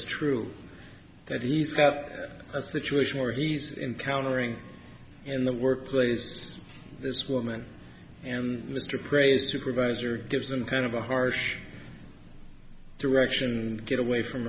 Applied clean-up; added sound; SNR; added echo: none; none; none; none.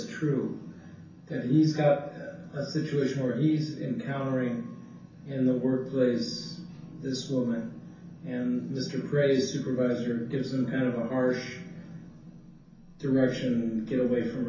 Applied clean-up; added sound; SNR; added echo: none; none; none; reverberation time 0.6 s.